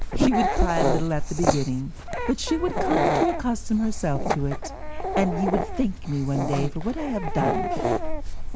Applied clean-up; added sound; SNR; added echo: none; Dog; -1 dB; none.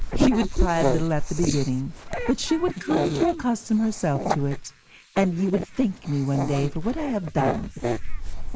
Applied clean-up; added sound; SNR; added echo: neural mask model Resemble Enhance denoiser.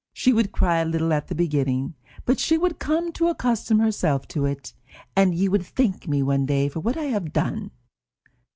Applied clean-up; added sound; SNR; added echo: none; none; none; none.